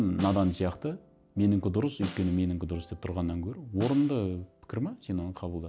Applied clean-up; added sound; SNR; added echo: none; Snare drum; 17 dB; none.